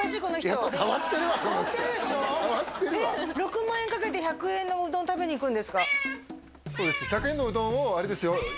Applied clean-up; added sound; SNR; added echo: none; Meow; 11 dB; none.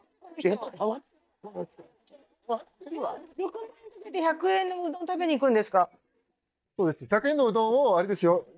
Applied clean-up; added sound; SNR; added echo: neural mask model DeepFilterNet 3.